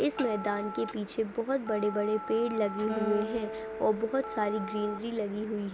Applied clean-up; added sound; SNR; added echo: none; Acoustic guitar + Telephone; 9 dB; none.